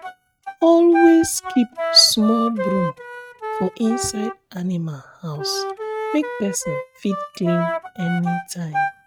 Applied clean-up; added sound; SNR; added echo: neural mask model RNNoise.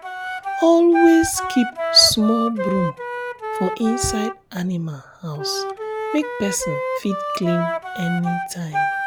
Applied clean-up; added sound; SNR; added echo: none; Wind instrument, woodwind instrument; 5 dB; none.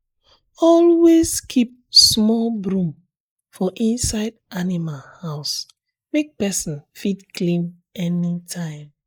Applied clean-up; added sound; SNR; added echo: neural mask model Resemble Enhance denoiser.